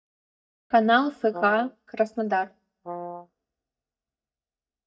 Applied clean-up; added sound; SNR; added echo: neural mask model DeepFilterNet 3.